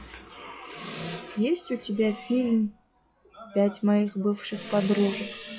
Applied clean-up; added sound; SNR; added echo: classical method log-MMSE.